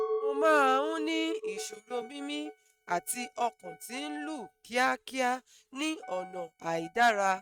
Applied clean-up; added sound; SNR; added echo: neural mask model RNNoise.